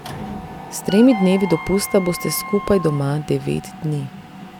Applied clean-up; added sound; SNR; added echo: none; Mechanisms + Wind instrument, woodwind instrument; 12 dB; none.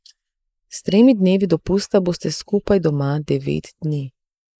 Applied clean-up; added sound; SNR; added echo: neural mask model Resemble Enhance denoiser.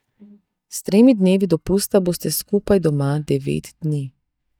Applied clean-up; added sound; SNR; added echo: neural mask model DeepFilterNet 3.